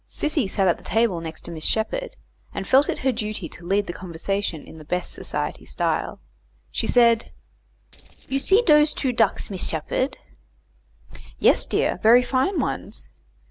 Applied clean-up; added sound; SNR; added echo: neural separator model SepFormer DNS4.